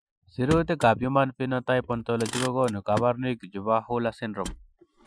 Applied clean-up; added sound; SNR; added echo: classical method Wiener filter.